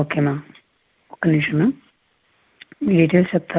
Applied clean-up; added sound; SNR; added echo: none; none; none; none.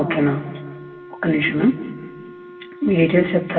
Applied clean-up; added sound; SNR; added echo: none; Wind instrument, woodwind instrument; 18 dB; reverberation time 1.6 s.